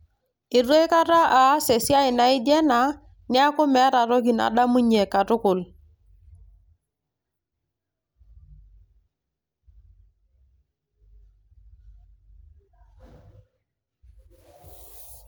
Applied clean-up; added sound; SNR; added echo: none; none; none; none.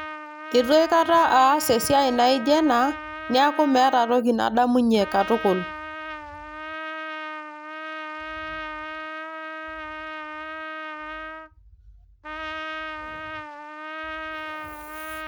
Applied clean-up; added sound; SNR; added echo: none; Trumpet; 10 dB; none.